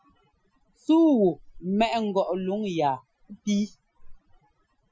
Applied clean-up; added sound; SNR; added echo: classical method Wiener filter.